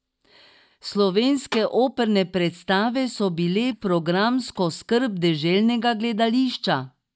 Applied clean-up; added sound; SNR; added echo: neural mask model DeepFilterNet 3.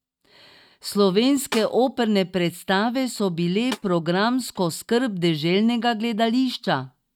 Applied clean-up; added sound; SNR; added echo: neural mask model RNNoise.